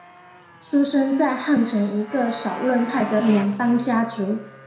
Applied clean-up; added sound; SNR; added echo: none; Motorcycle; 16 dB; reverberation time 0.6 s.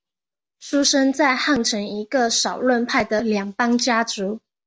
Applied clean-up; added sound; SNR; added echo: none; none; none; none.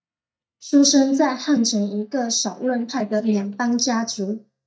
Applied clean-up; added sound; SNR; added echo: neural mask model DeepFilterNet 3.